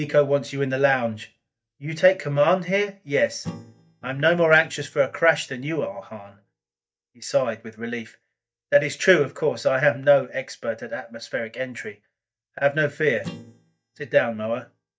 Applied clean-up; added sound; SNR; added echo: neural mask model DeepFilterNet 3.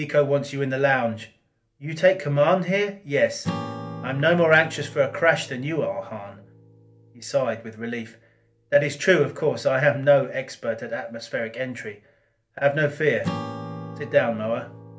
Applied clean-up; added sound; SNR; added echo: none; Acoustic guitar / Strum; 16 dB; reverberation time 0.3 s.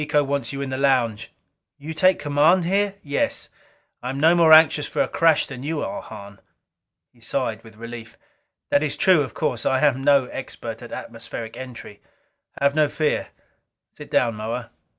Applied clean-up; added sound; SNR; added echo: none; none; none; none.